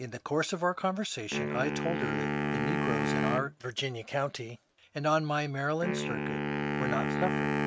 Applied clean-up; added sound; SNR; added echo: neural mask model RNNoise.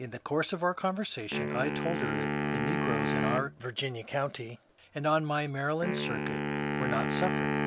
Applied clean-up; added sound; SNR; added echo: none; Wind instrument, woodwind instrument; 0 dB; none.